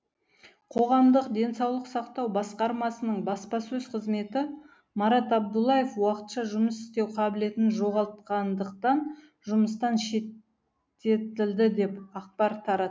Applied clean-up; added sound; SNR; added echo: none; none; none; none.